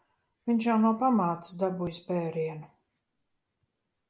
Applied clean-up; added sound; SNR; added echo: none; none; none; none.